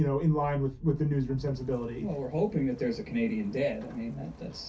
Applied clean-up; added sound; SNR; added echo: none; Wind; 19 dB; reverberation time 0.3 s.